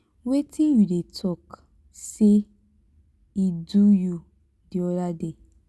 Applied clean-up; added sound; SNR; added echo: none; none; none; none.